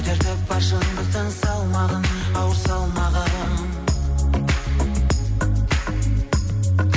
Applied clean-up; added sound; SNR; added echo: none; none; none; none.